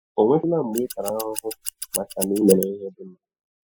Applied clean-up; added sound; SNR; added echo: classical method spectral subtraction.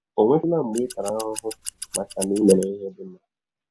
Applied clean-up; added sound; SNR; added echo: none; Scissors; 9 dB; none.